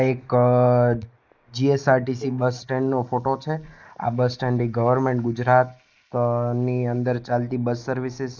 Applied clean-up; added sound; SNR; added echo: neural mask model Resemble Enhance denoiser.